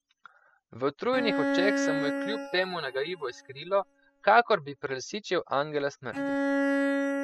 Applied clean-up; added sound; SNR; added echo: classical method spectral subtraction.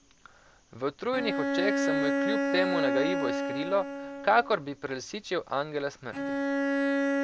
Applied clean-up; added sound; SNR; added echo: none; Bowed string instrument; -1 dB; none.